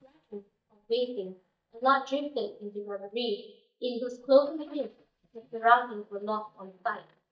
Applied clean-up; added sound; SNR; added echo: neural mask model DeepFilterNet 3.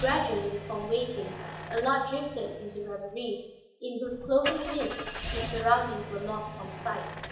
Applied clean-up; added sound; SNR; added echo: none; Engine starting / Car; 8 dB; reverberation time 0.8 s.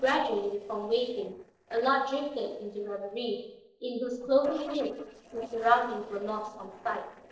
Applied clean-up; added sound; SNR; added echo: neural separator model SepFormer DNS4.